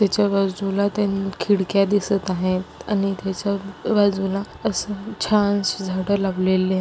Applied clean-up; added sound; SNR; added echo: none; none; none; none.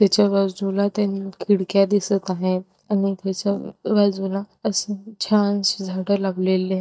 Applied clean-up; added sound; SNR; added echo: neural mask model DeepFilterNet 3.